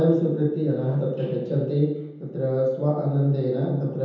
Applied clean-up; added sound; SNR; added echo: none; none; none; reverberation time 0.9 s.